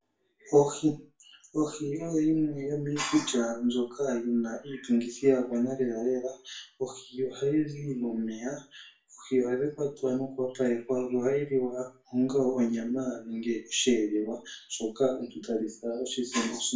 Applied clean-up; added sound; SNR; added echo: none; none; none; reverberation time 0.3 s.